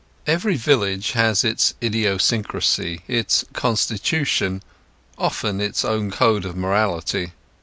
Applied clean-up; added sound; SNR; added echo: none; none; none; none.